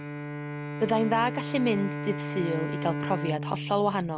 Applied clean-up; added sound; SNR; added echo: none; Bowed string instrument; 5 dB; none.